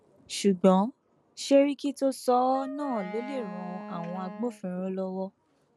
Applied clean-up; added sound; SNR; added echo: none; Wind instrument, woodwind instrument; 14 dB; none.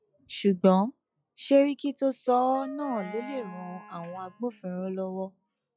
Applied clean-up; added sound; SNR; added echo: classical method log-MMSE.